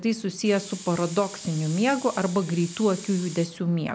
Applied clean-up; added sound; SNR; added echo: none; Hiss; 16 dB; none.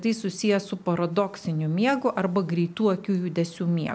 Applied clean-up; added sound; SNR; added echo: none; none; none; none.